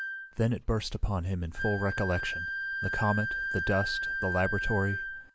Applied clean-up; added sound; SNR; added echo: none; Wind instrument, woodwind instrument; 4 dB; none.